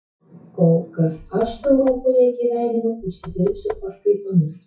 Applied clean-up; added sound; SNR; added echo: classical method WPE with log-MMSE.